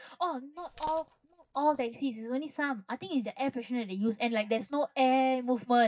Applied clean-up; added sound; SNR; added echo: neural mask model DeepFilterNet 3.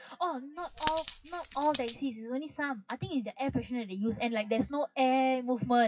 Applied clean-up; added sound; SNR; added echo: classical method WPE with log-MMSE.